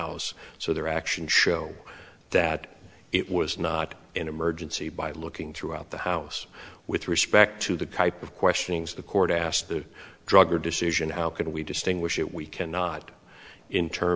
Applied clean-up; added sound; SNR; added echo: none; none; none; none.